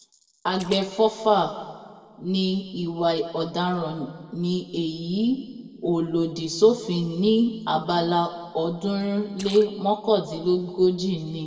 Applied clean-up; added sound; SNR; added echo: neural separator model SepFormer DNS4.